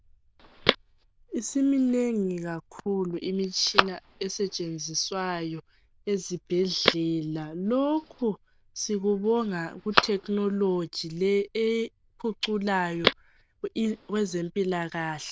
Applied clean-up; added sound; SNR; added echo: neural diffusion model UNIVERSE++.